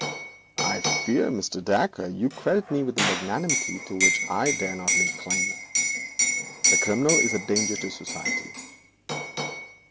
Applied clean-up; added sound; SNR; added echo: none; Liquid; -1 dB; none.